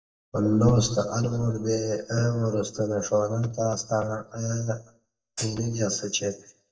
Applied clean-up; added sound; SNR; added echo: neural mask model DeepFilterNet 3.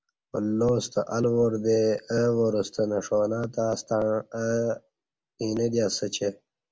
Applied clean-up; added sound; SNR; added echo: none; none; none; none.